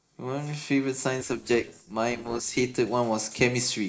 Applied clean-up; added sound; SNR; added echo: neural separator model SepFormer DNS4.